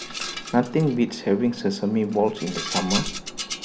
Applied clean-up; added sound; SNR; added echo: none; Rattle; 9 dB; none.